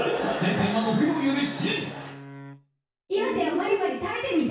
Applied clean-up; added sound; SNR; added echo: none; Wind instrument, woodwind instrument; 17 dB; reverberation time 0.6 s.